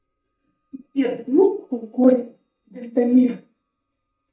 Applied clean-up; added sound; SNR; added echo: neural mask model DeepFilterNet 3.